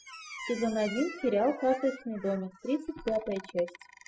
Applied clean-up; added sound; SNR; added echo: classical method spectral subtraction.